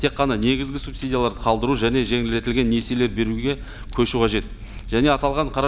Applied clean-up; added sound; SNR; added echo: none; Fire; 11 dB; none.